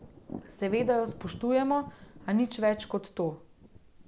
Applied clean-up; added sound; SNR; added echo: none; Thunder; 16 dB; none.